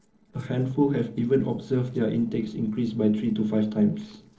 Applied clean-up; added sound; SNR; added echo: neural separator model SepFormer DNS4.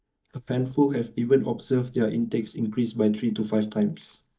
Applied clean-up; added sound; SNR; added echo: neural mask model DeepFilterNet 3.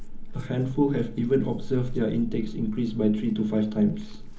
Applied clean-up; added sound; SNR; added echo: none; Chewing, mastication / Livestock, farm animals, working animals; 9 dB; reverberation time 0.4 s.